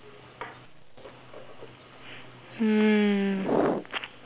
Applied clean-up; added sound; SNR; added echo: none; none; none; none.